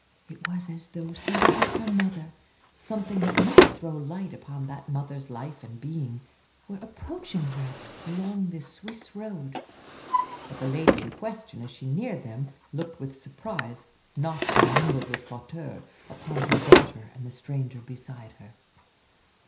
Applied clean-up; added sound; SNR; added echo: none; Drawer open or close; -5 dB; reverberation time 0.5 s.